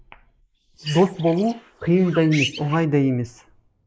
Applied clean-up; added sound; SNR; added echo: neural mask model Resemble Enhance denoiser.